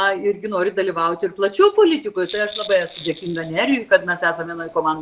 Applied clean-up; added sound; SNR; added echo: none; Rattle; 13 dB; none.